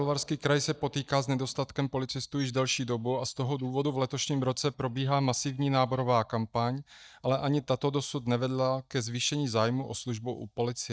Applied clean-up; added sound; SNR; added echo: neural mask model DeepFilterNet 3.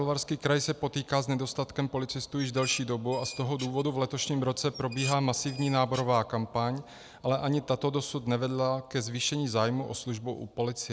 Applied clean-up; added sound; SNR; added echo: none; Dishes, pots, and pans; 14 dB; none.